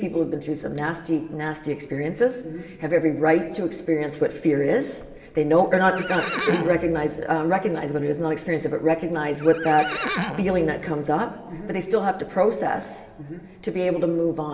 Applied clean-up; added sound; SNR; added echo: none; Livestock, farm animals, working animals; 8 dB; reverberation time 2.9 s.